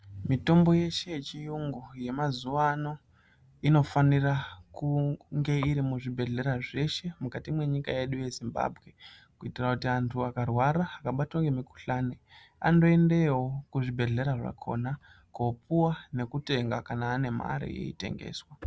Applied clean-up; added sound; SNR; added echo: none; none; none; none.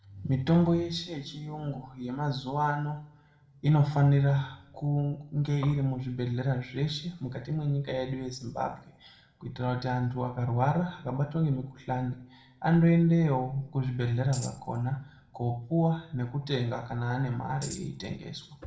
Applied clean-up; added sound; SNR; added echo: none; Tambourine; 16 dB; reverberation time 0.5 s.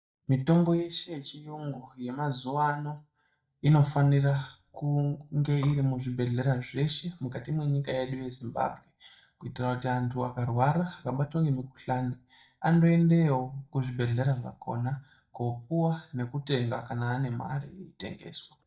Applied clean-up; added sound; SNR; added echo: neural mask model DeepFilterNet 3.